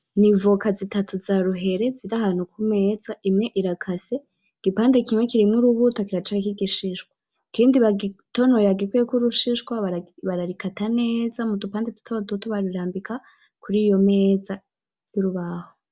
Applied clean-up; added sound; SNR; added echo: none; none; none; none.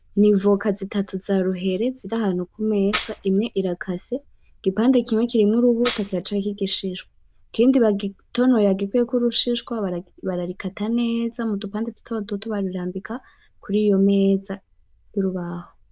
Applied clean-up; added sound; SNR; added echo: neural diffusion model UNIVERSE++.